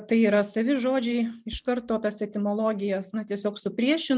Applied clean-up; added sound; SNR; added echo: neural mask model DeepFilterNet 3.